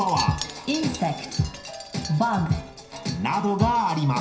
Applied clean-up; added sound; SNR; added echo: none; Wind chime; 14 dB; reverberation time 0.5 s.